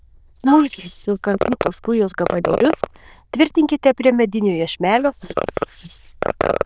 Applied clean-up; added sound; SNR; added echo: neural diffusion model UNIVERSE++.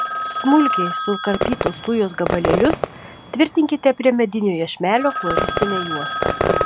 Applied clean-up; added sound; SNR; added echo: none; Telephone + Fireworks; 3 dB; none.